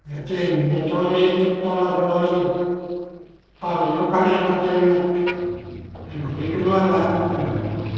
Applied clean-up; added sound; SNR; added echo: neural separator model SepFormer DNS4.